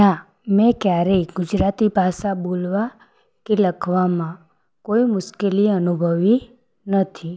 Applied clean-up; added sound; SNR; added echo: none; none; none; none.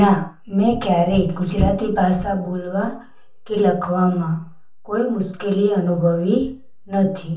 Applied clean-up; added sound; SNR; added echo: none; none; none; reverberation time 0.3 s.